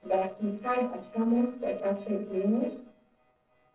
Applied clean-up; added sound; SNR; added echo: neural separator model SepFormer DNS4.